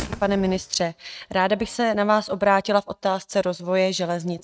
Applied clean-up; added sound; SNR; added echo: neural mask model RNNoise.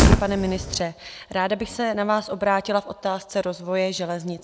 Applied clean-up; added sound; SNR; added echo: none; Fire; 2 dB; none.